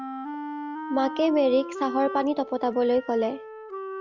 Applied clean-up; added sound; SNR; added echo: none; Wind instrument, woodwind instrument; 10 dB; none.